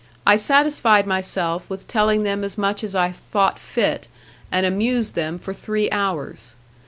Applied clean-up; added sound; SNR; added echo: none; none; none; none.